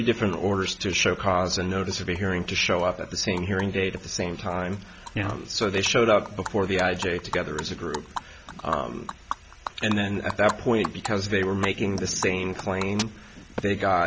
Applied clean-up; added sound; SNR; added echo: none; Animal; 13 dB; none.